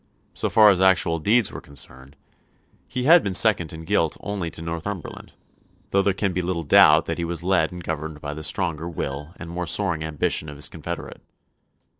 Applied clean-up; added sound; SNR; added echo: neural separator model SepFormer DNS4.